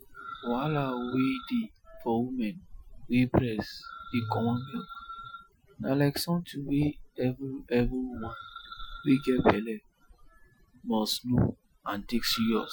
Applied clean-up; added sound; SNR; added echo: classical method Wiener filter.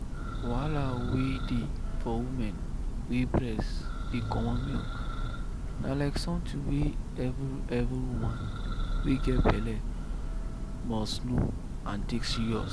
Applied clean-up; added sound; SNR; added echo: none; Church bell; -1 dB; none.